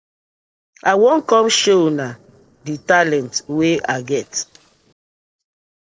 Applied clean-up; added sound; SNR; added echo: neural separator model SepFormer DNS4.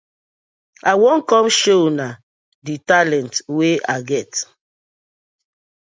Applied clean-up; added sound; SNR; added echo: none; none; none; none.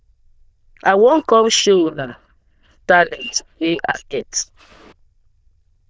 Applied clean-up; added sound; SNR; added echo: neural diffusion model UNIVERSE++.